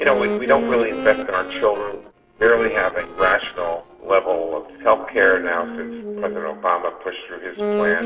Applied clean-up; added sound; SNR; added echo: neural separator model SepFormer DNS4.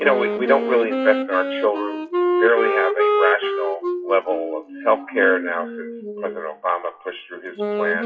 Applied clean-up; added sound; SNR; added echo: classical method WPE with log-MMSE.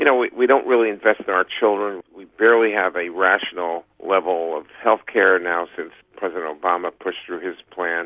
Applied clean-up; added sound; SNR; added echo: none; none; none; none.